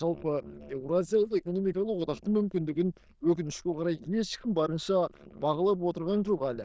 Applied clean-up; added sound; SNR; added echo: neural diffusion model UNIVERSE++.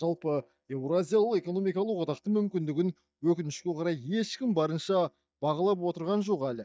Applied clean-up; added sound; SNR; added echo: neural mask model DeepFilterNet 3.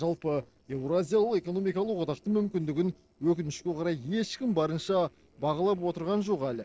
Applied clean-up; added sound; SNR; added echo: neural separator model SepFormer DNS4.